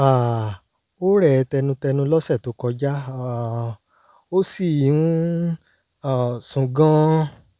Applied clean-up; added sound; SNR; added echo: none; none; none; none.